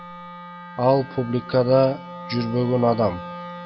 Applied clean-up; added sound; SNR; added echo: none; Wind instrument, woodwind instrument; 14 dB; reverberation time 0.9 s.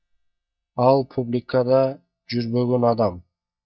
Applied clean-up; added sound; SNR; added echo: neural mask model DeepFilterNet 3.